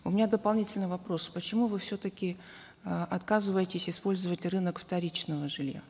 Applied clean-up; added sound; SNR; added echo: none; none; none; none.